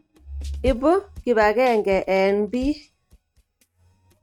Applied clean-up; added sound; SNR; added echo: neural mask model RNNoise.